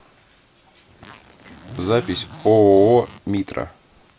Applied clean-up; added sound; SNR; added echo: none; Zipper (clothing); 19 dB; none.